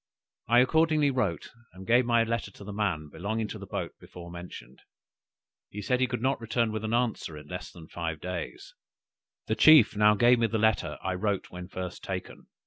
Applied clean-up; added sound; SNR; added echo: none; none; none; none.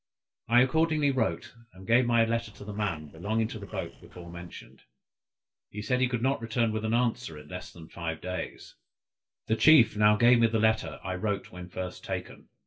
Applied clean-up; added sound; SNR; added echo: neural separator model SepFormer DNS4.